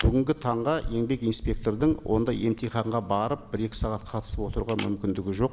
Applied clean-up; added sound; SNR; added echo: none; Camera; 13 dB; none.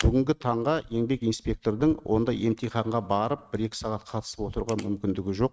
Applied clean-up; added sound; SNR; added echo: neural mask model RNNoise.